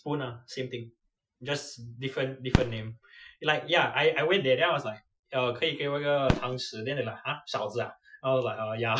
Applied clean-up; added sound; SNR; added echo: classical method Wiener filter.